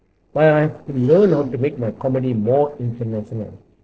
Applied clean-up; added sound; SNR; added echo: neural separator model SepFormer DNS4.